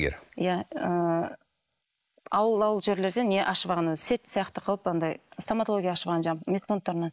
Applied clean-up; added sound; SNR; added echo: neural mask model Resemble Enhance denoiser.